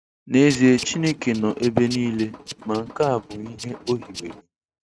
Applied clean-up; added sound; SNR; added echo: neural mask model RNNoise.